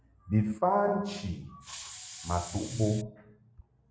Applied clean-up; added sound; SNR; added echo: none; Hiss; 12 dB; none.